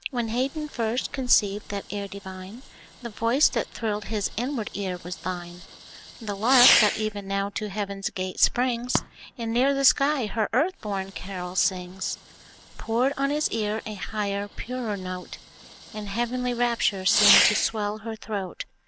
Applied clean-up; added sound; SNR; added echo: none; Fireworks; 6 dB; none.